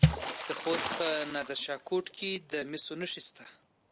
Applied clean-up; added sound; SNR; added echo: none; Water / Splash, splatter; 1 dB; none.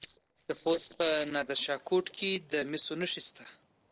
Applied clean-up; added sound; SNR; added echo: neural separator model SepFormer DNS4.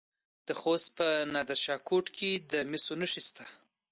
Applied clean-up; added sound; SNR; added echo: none; none; none; none.